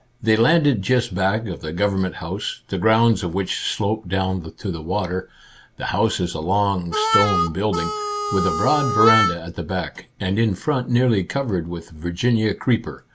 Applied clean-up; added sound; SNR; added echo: none; Harmonica; 0 dB; none.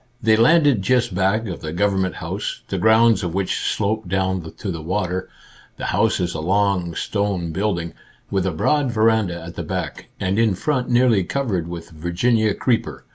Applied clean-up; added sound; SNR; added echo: none; none; none; none.